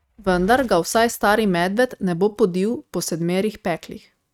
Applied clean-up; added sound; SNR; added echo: neural mask model RNNoise.